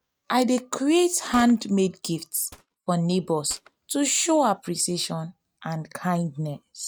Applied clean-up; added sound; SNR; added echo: neural mask model RNNoise.